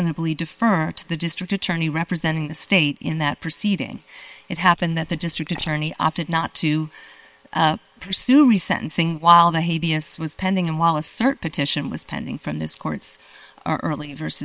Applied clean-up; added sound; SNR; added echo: neural separator model SepFormer WHAM!.